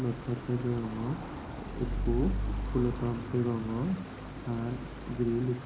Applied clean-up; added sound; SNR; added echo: none; Stream; 4 dB; reverberation time 0.4 s.